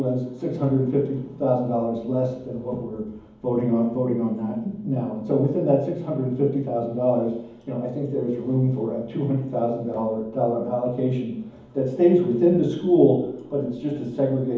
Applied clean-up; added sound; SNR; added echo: none; none; none; reverberation time 1.2 s.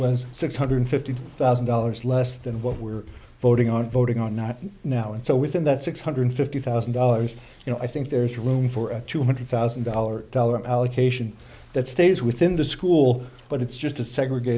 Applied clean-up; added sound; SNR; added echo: none; none; none; none.